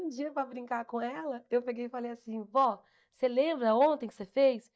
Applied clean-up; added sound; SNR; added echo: neural mask model DeepFilterNet 3.